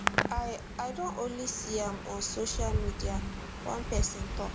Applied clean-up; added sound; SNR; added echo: none; Hands; -2 dB; none.